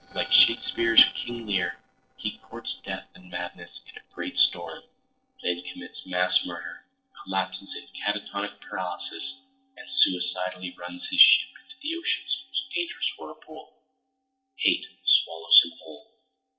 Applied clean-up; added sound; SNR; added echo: neural separator model SepFormer DNS4.